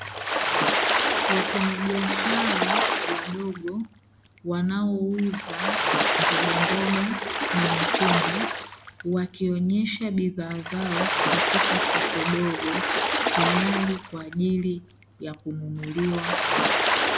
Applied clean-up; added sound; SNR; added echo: none; Water / Splash, splatter; -2 dB; none.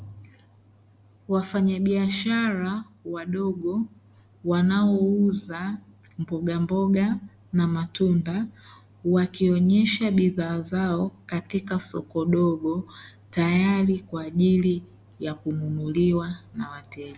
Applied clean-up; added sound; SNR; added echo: none; none; none; none.